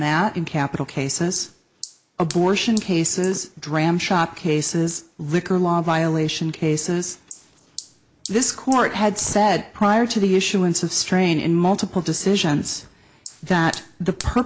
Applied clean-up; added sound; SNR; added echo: neural mask model Resemble Enhance denoiser.